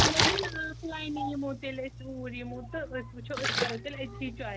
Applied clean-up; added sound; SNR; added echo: none; Splash, splatter; -3 dB; none.